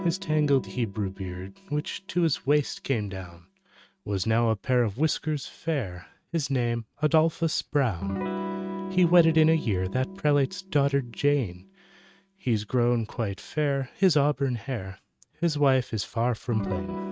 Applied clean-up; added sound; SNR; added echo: neural mask model RNNoise.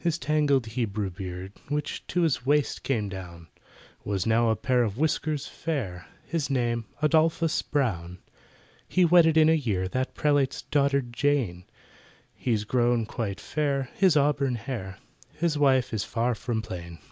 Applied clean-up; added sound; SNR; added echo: none; none; none; none.